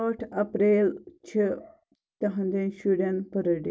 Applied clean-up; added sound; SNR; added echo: none; none; none; none.